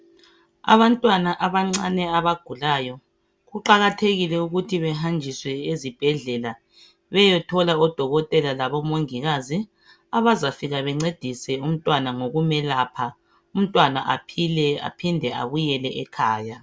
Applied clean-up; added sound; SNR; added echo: none; none; none; none.